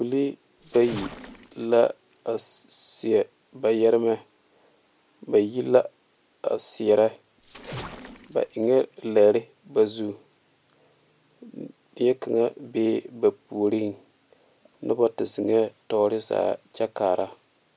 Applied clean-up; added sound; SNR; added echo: none; Splash, splatter; 17 dB; none.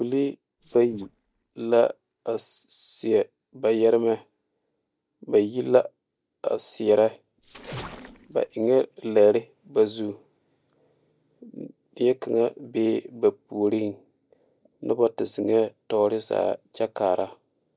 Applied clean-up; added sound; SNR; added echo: neural mask model DeepFilterNet 3.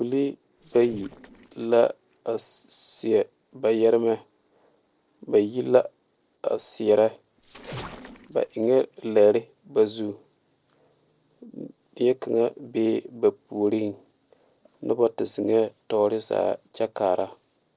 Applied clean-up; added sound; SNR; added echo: neural separator model SepFormer DNS4.